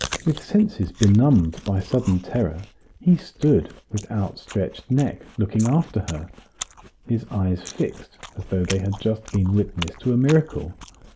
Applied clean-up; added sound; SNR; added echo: neural mask model Resemble Enhance denoiser.